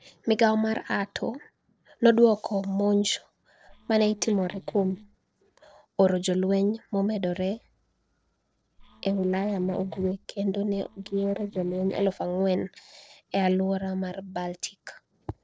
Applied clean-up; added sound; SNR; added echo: neural separator model SepFormer DNS4.